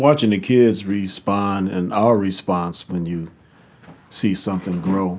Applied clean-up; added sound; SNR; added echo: none; none; none; none.